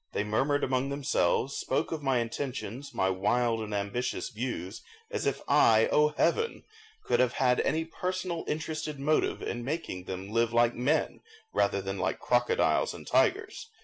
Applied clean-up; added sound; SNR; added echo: none; none; none; none.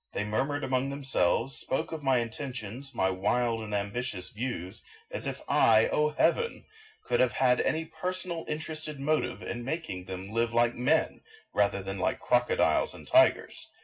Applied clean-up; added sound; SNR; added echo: none; none; none; reverberation time 0.4 s.